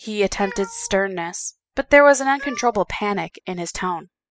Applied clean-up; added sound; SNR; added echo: classical method spectral subtraction.